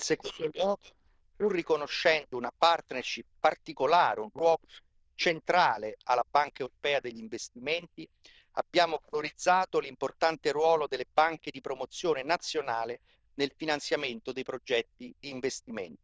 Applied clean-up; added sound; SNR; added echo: neural diffusion model UNIVERSE++.